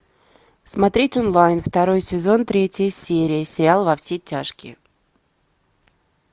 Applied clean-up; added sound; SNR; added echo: none; none; none; none.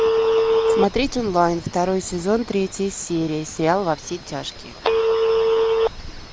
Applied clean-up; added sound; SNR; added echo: none; Telephone; -1 dB; none.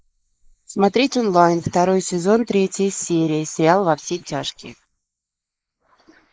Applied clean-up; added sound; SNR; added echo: neural mask model Resemble Enhance denoiser.